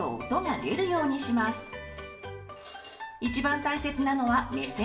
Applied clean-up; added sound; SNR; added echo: none; none; none; reverberation time 0.7 s.